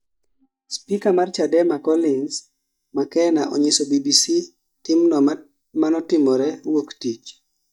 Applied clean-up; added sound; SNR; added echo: neural mask model DeepFilterNet 3.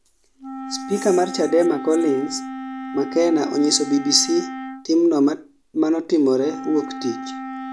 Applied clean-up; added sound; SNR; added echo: none; Wind instrument, woodwind instrument; 11 dB; none.